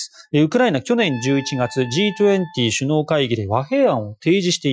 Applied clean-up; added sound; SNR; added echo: classical method Wiener filter.